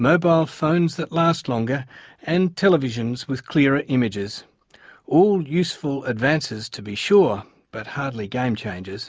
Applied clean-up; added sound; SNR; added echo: none; none; none; none.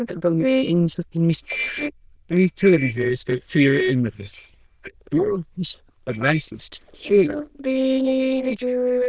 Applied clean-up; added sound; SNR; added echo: neural diffusion model UNIVERSE++.